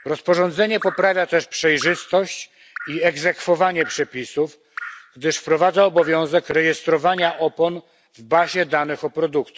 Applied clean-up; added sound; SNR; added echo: none; Drip; 19 dB; none.